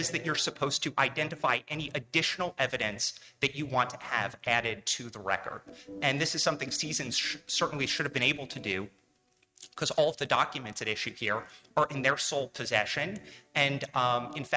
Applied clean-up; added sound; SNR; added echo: neural mask model RNNoise.